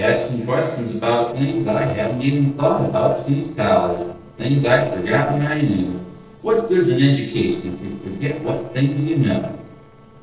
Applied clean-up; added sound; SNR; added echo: neural separator model SepFormer DNS4.